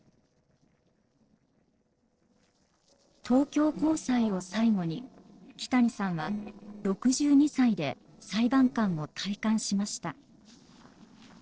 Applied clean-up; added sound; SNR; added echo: neural separator model SepFormer DNS4.